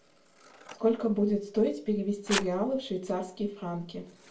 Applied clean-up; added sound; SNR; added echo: none; Scissors; 13 dB; reverberation time 0.3 s.